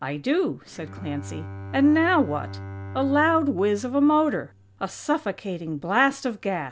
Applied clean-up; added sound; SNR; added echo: none; Bowed string instrument; 15 dB; none.